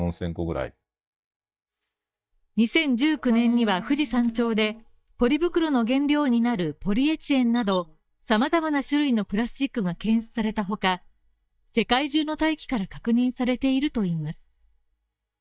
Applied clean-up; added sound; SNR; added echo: neural mask model DeepFilterNet 3.